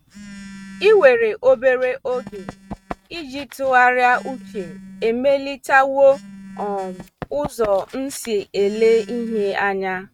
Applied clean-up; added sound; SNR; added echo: neural mask model RNNoise.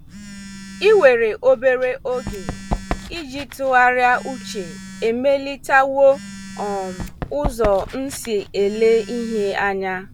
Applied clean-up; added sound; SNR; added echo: none; Run + Telephone; 13 dB; none.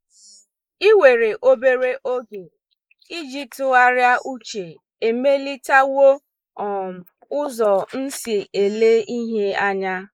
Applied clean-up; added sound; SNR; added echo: neural mask model Resemble Enhance denoiser.